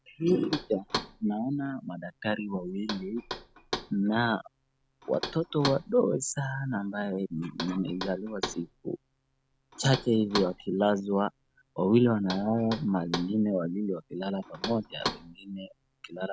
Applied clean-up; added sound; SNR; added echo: none; Knock; 11 dB; none.